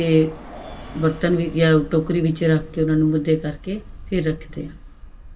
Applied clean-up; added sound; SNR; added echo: none; Bus; 16 dB; reverberation time 0.1 s.